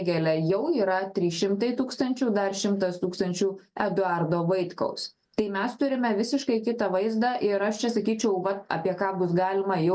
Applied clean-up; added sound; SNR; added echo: none; none; none; none.